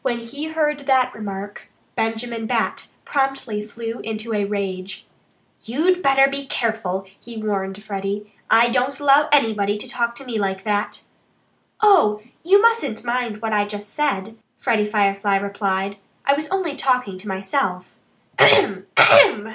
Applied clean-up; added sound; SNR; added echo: none; none; none; none.